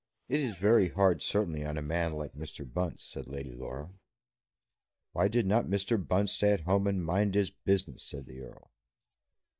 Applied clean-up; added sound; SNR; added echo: neural mask model DeepFilterNet 3.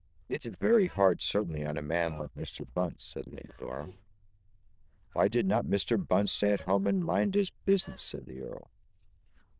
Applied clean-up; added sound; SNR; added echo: neural diffusion model UNIVERSE++.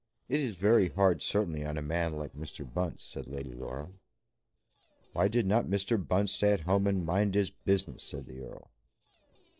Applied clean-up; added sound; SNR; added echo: neural separator model SepFormer DNS4.